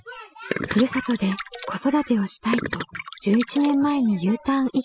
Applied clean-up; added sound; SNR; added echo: classical method spectral subtraction.